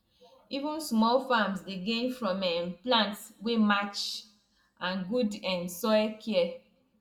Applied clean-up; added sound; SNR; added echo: none; none; none; reverberation time 0.5 s.